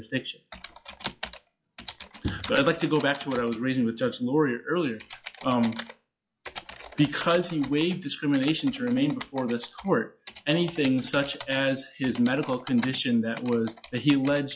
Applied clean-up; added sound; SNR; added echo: classical method log-MMSE.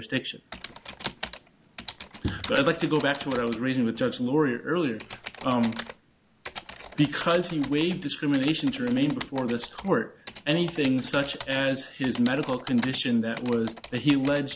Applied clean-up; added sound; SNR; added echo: none; Typing; 15 dB; none.